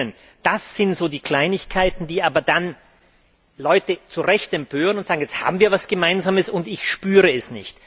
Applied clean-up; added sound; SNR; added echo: none; none; none; none.